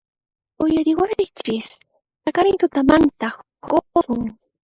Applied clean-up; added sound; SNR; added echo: neural mask model Resemble Enhance denoiser.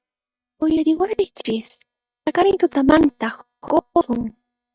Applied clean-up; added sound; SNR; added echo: neural mask model DeepFilterNet 3.